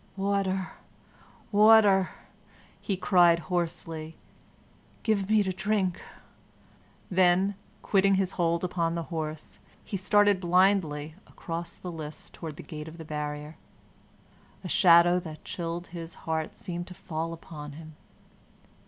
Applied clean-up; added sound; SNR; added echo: none; none; none; none.